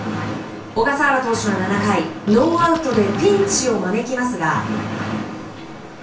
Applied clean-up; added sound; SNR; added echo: none; Fart; 12 dB; reverberation time 0.3 s.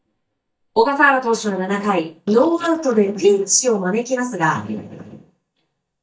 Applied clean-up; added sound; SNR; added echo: neural mask model DeepFilterNet 3.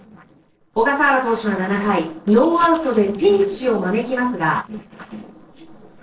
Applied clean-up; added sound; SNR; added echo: neural separator model SepFormer DNS4.